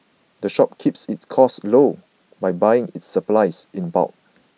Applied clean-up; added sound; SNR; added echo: none; none; none; none.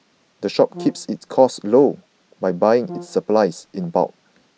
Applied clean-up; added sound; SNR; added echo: none; Brass instrument; 18 dB; none.